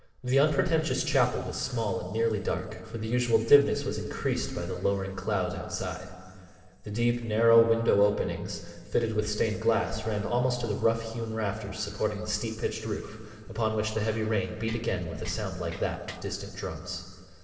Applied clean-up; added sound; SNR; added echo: neural separator model SepFormer DNS4.